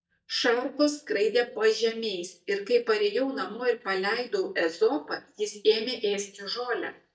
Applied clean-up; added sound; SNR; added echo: neural mask model DeepFilterNet 3.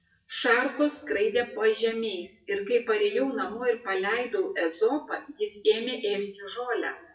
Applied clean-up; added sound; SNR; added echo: classical method WPE with log-MMSE.